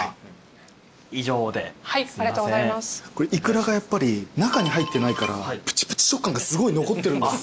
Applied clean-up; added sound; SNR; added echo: none; none; none; none.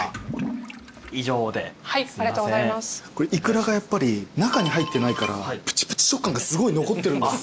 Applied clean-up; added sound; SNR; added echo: none; Toilet flush / Liquid; 16 dB; none.